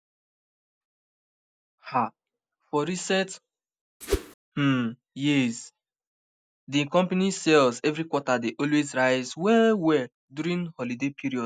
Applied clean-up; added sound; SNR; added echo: none; Whoosh, swoosh, swish; 2 dB; none.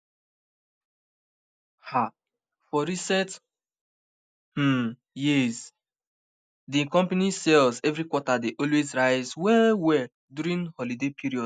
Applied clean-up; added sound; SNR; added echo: none; none; none; none.